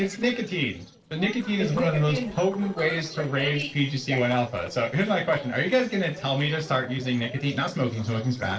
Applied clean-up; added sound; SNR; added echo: neural separator model SepFormer DNS4.